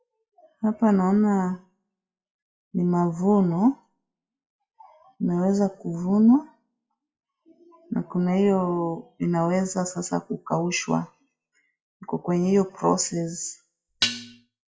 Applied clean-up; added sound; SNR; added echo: classical method WPE with log-MMSE.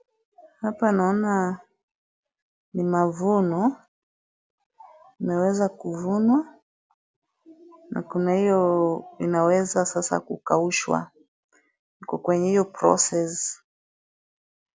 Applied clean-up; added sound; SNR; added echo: none; none; none; none.